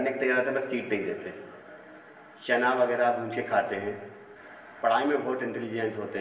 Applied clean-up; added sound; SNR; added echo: none; none; none; reverberation time 1.1 s.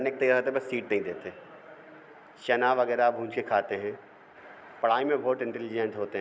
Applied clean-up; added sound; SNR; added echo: none; none; none; none.